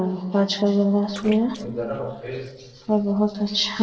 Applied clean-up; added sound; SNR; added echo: neural separator model SepFormer DNS4.